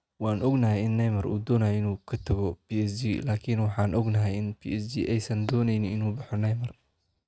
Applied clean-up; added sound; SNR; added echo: neural mask model RNNoise.